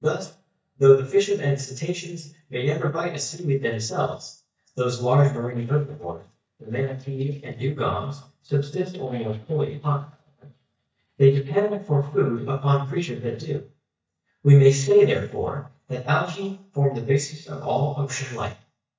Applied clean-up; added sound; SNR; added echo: neural mask model DeepFilterNet 3.